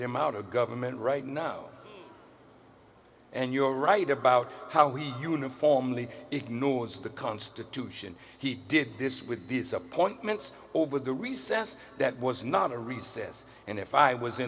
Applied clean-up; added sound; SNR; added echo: none; none; none; none.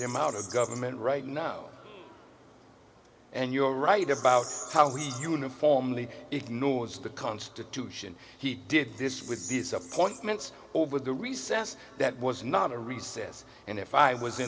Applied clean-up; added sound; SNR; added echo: none; Bird vocalization, bird call, bird song; 18 dB; none.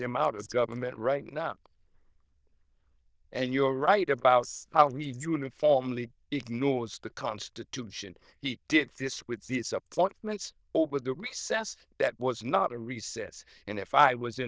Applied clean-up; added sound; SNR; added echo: neural diffusion model UNIVERSE++.